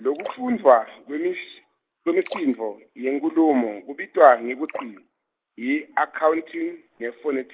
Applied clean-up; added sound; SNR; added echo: neural mask model Resemble Enhance denoiser.